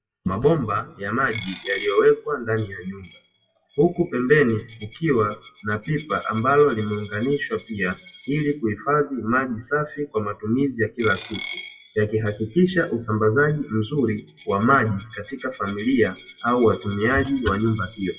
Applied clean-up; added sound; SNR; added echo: classical method WPE with log-MMSE.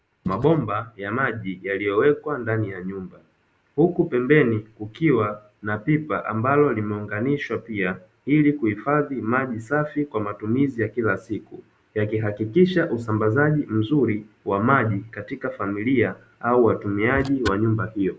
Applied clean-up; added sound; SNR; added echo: none; none; none; none.